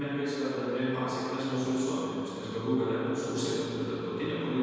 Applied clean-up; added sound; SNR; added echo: none; none; none; reverberation time 2.1 s.